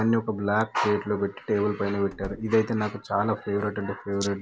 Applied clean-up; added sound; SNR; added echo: none; Slam; 19 dB; none.